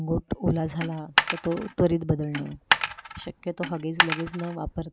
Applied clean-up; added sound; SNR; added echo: none; Coin (dropping); 0 dB; none.